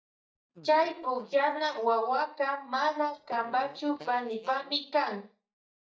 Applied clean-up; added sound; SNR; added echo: neural mask model DeepFilterNet 3.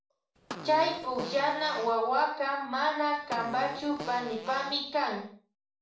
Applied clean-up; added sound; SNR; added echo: none; Fart; 13 dB; reverberation time 0.5 s.